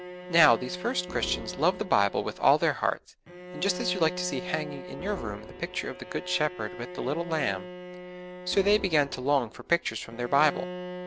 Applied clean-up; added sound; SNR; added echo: none; Bowed string instrument + Organ; 11 dB; none.